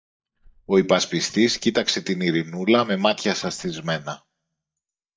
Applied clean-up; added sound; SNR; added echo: neural mask model DeepFilterNet 3.